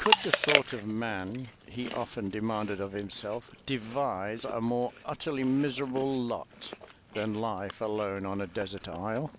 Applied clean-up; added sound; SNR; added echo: none; Chewing, mastication; 4 dB; none.